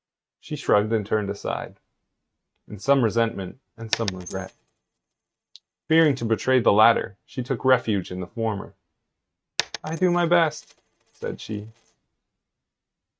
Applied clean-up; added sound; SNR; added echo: neural mask model RNNoise.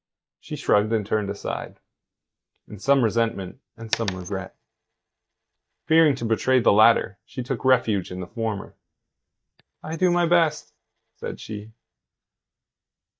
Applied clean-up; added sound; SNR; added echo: neural mask model DeepFilterNet 3.